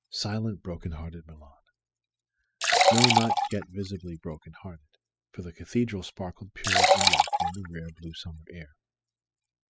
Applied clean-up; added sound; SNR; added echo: classical method spectral subtraction.